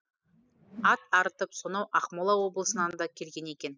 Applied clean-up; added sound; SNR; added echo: classical method spectral subtraction.